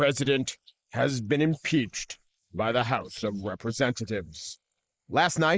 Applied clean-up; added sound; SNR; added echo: neural mask model Resemble Enhance denoiser.